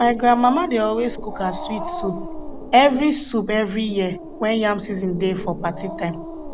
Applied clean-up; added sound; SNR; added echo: none; Growling; 11 dB; none.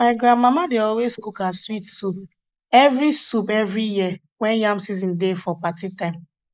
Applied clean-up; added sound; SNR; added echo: neural mask model Resemble Enhance denoiser.